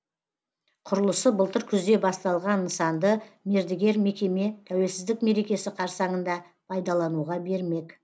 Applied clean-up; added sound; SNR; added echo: none; none; none; none.